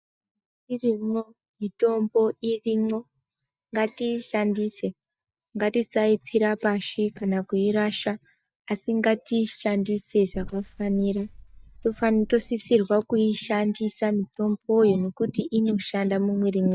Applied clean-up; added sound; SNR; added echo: neural mask model DeepFilterNet 3.